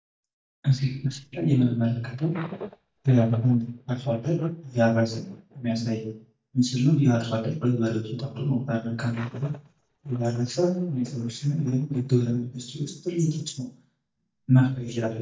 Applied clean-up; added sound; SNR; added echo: neural mask model DeepFilterNet 3.